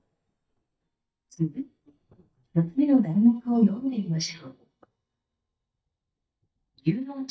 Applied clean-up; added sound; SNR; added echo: neural mask model DeepFilterNet 3.